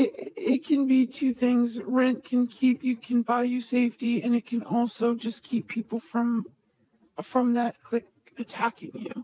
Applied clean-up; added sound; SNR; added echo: none; none; none; none.